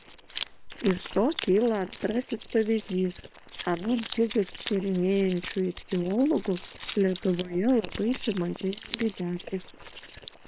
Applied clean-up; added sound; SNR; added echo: neural separator model SepFormer WHAM!.